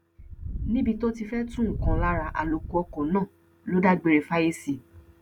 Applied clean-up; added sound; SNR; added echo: none; Wind; 5 dB; none.